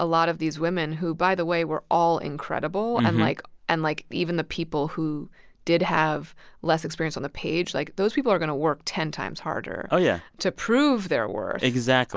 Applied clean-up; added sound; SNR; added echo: none; none; none; none.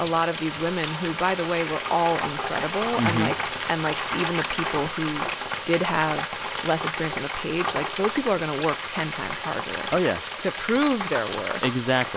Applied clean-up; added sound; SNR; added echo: none; Frying (food); 3 dB; none.